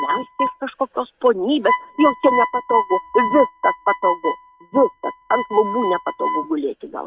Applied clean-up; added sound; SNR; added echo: neural mask model RNNoise.